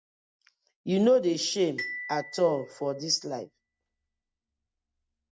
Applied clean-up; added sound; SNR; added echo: none; Glockenspiel; 14 dB; none.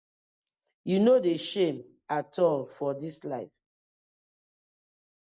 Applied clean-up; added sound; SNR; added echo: neural mask model Resemble Enhance denoiser.